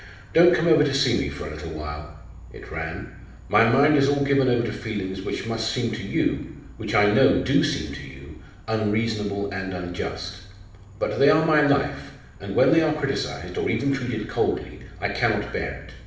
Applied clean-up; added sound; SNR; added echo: none; Insect; 19 dB; reverberation time 0.7 s.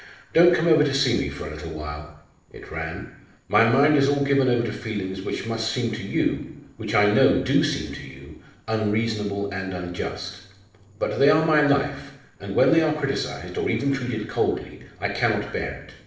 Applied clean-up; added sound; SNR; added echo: neural separator model SepFormer DNS4.